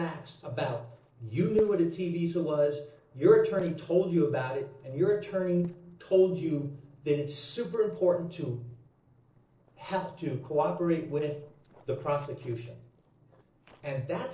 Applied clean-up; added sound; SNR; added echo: neural separator model SepFormer DNS4.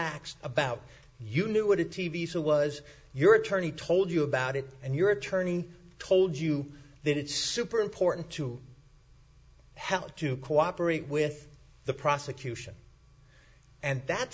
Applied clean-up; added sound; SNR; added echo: none; none; none; none.